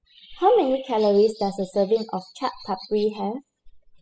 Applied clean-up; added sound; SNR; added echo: classical method spectral subtraction.